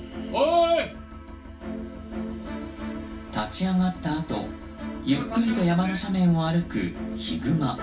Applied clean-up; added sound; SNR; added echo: none; none; none; reverberation time 0.3 s.